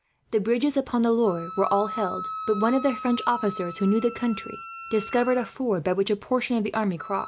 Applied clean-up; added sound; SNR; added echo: none; Wind instrument, woodwind instrument; 13 dB; none.